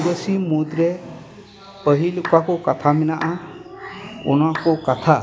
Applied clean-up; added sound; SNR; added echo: none; Clapping; 15 dB; none.